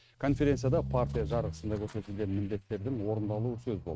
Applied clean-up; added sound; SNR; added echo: neural mask model RNNoise.